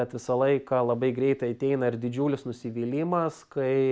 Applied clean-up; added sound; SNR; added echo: none; none; none; none.